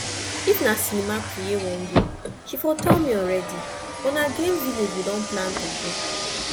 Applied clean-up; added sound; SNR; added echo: none; Car; 2 dB; none.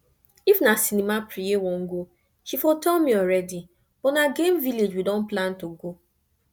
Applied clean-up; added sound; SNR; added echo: none; none; none; none.